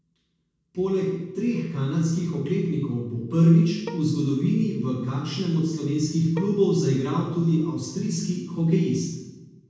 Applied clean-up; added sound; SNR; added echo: none; Bowed string instrument; 19 dB; reverberation time 1.1 s.